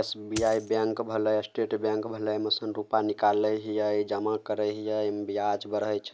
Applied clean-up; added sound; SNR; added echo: none; Coin (dropping); 12 dB; none.